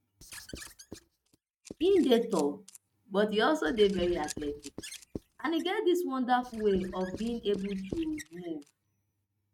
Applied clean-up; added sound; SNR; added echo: neural mask model RNNoise.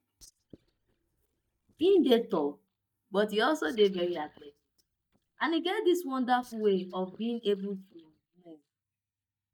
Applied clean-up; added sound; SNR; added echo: neural mask model DeepFilterNet 3.